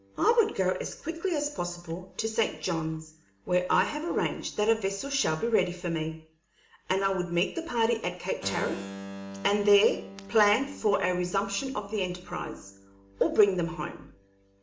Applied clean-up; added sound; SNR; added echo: none; Keyboard (musical); 18 dB; reverberation time 0.6 s.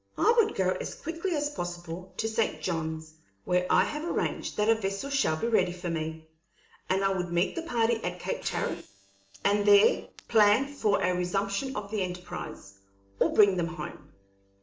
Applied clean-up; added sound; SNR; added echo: neural separator model SepFormer DNS4.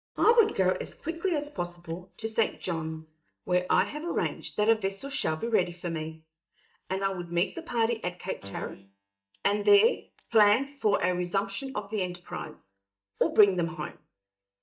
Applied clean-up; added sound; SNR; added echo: neural mask model DeepFilterNet 3.